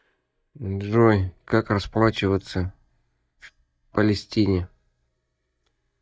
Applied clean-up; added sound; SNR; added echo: neural mask model DeepFilterNet 3.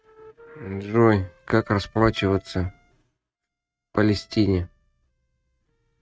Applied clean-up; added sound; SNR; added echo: neural mask model RNNoise.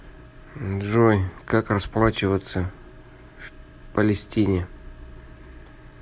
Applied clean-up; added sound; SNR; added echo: none; none; none; none.